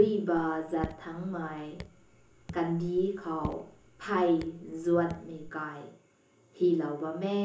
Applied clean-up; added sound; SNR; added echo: none; Raindrop / Drip; 14 dB; reverberation time 0.8 s.